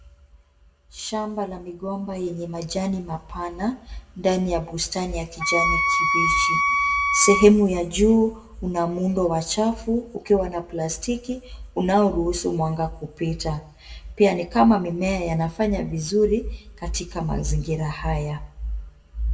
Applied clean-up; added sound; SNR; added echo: none; Wind instrument, woodwind instrument; -1 dB; reverberation time 0.5 s.